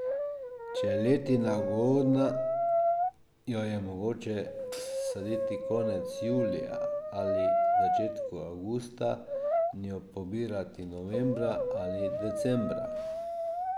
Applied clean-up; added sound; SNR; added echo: none; Brass instrument; -1 dB; none.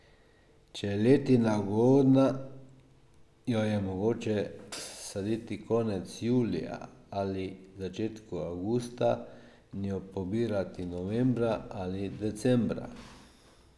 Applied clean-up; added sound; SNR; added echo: none; none; none; none.